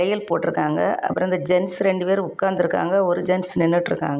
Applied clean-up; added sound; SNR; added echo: none; none; none; none.